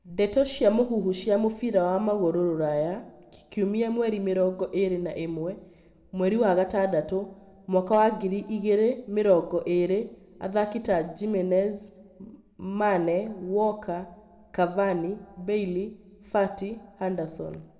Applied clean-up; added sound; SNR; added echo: none; none; none; reverberation time 1.2 s.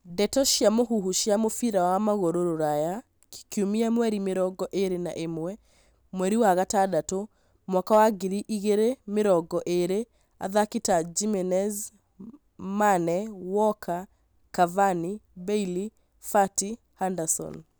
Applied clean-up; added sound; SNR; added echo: none; none; none; none.